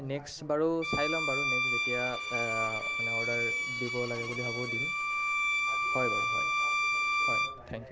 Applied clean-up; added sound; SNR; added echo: none; Bowed string instrument; -5 dB; none.